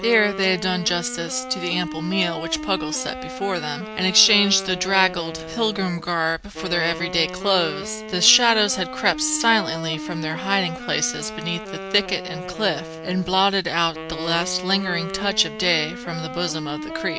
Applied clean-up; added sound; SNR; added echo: none; Wind instrument, woodwind instrument; 10 dB; none.